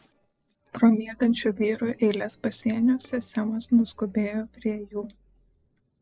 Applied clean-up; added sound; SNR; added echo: neural separator model SepFormer DNS4.